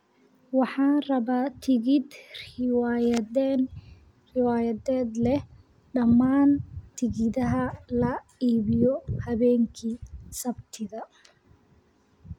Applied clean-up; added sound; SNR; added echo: none; none; none; none.